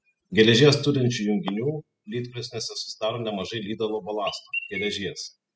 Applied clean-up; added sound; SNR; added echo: classical method spectral subtraction.